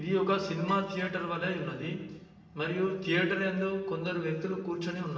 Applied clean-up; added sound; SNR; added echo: none; Bowed string instrument; 18 dB; reverberation time 1.0 s.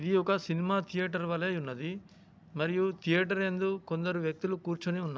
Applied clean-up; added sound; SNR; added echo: none; none; none; none.